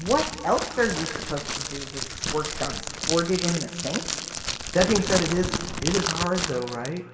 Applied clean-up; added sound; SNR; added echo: none; Crackle; 4 dB; reverberation time 2.2 s.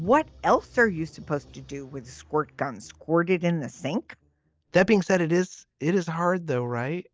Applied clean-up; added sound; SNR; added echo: none; none; none; none.